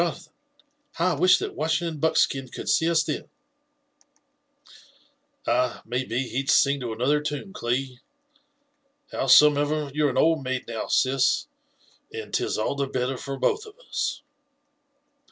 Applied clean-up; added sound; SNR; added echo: none; none; none; none.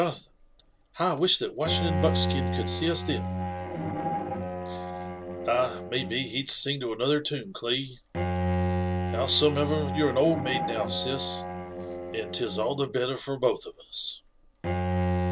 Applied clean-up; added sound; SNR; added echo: none; Bowed string instrument; 3 dB; none.